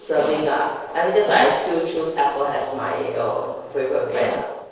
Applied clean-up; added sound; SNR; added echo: neural separator model SepFormer DNS4.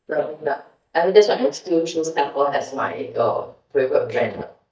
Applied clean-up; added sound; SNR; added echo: neural mask model DeepFilterNet 3.